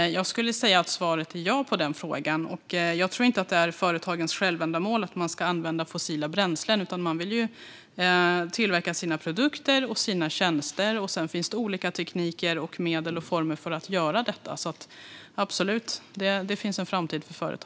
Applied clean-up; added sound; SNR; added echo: none; none; none; none.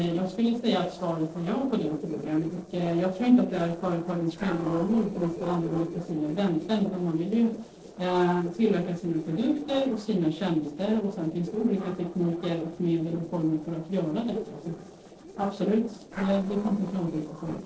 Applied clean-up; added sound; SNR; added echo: neural separator model SepFormer DNS4.